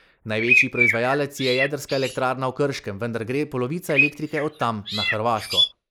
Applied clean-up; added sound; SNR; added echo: neural mask model Resemble Enhance denoiser.